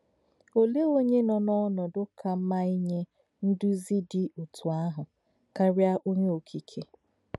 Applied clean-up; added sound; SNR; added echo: none; none; none; none.